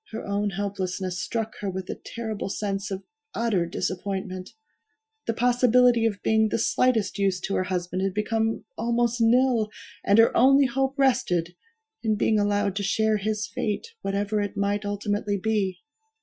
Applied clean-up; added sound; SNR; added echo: classical method Wiener filter.